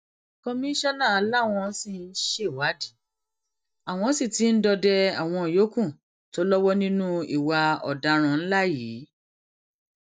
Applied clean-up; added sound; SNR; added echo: neural mask model DeepFilterNet 3.